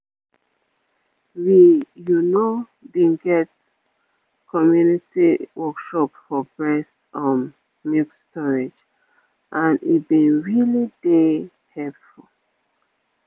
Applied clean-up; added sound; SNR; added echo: none; none; none; none.